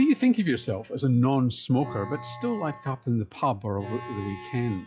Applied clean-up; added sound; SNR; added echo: classical method log-MMSE.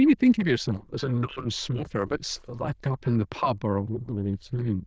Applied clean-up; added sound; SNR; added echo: neural diffusion model UNIVERSE++.